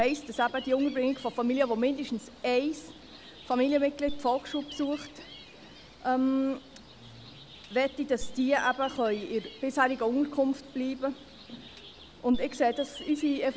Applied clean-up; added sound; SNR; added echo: none; Gull, seagull; 16 dB; none.